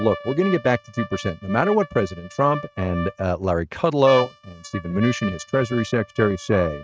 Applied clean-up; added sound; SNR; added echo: neural mask model RNNoise.